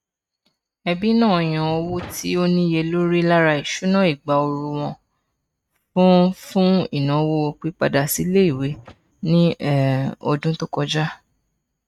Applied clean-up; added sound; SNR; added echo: neural mask model RNNoise.